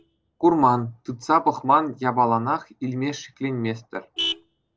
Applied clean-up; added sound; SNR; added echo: none; Vehicle horn, car horn, honking; 15 dB; none.